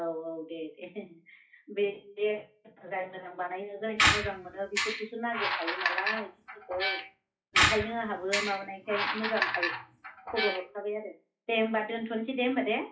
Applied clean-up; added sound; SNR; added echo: classical method WPE with log-MMSE.